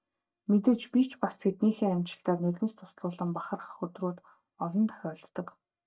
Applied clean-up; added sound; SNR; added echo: neural mask model DeepFilterNet 3.